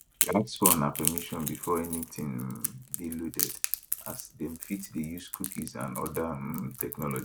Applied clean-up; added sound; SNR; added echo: none; Crack / Crackle; 1 dB; none.